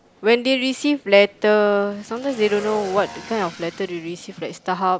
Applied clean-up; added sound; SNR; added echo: none; Motorcycle / Engine; 20 dB; none.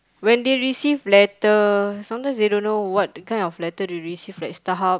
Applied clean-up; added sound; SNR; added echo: none; none; none; none.